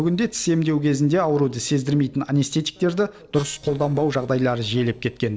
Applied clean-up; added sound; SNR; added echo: neural separator model SepFormer DNS4.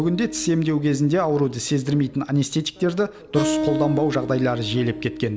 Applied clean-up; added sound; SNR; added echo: none; Acoustic guitar; 8 dB; none.